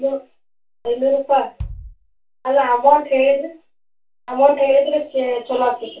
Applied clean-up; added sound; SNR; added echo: none; Bass drum; 18 dB; reverberation time 0.2 s.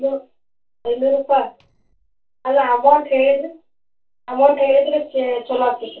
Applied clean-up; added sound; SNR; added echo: neural separator model SepFormer DNS4.